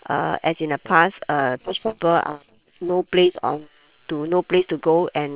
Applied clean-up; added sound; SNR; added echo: neural separator model SepFormer WHAM!.